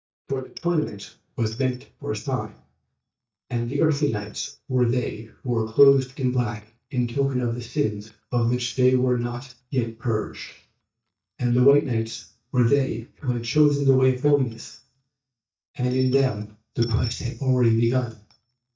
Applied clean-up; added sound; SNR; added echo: neural mask model DeepFilterNet 3.